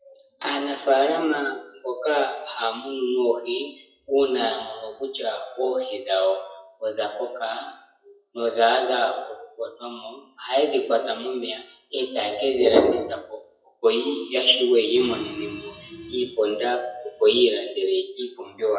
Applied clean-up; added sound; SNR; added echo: classical method WPE with log-MMSE.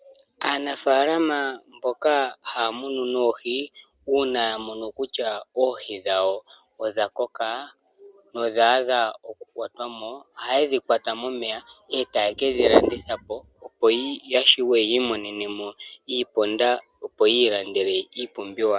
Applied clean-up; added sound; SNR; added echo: none; none; none; none.